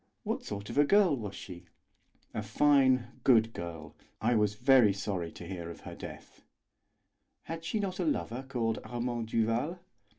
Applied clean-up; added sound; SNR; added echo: none; none; none; none.